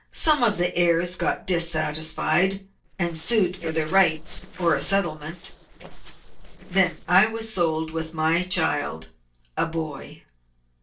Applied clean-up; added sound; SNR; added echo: neural separator model SepFormer DNS4.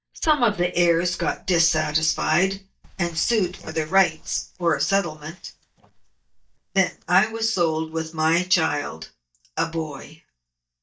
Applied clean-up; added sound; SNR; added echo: neural mask model DeepFilterNet 3.